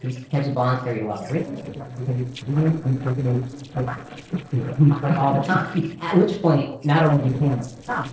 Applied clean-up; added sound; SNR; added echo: neural separator model SepFormer DNS4.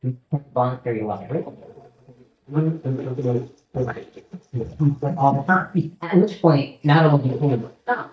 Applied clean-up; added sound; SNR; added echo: neural mask model DeepFilterNet 3.